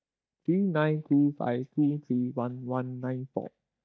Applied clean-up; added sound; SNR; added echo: neural mask model DeepFilterNet 3.